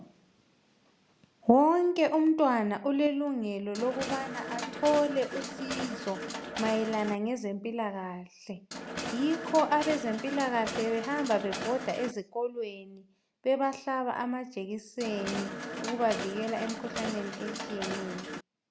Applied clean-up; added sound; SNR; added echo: none; Mechanisms; 7 dB; none.